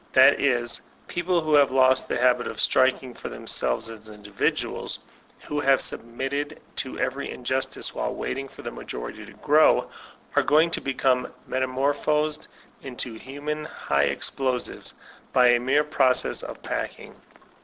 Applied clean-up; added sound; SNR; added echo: none; none; none; none.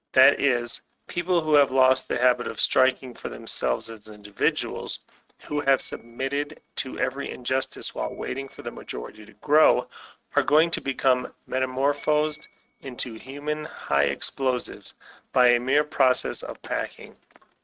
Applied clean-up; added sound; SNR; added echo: neural mask model RNNoise.